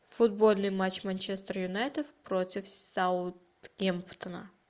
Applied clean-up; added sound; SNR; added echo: none; none; none; none.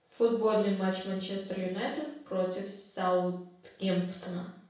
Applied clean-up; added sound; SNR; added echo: none; none; none; reverberation time 0.6 s.